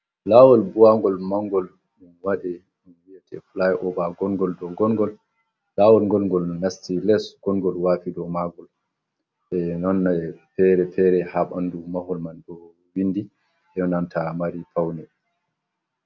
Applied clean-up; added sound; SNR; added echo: none; none; none; none.